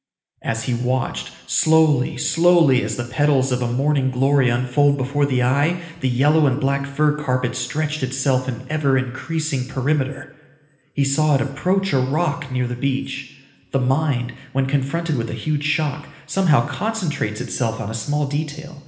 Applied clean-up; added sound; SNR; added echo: none; none; none; reverberation time 1.1 s.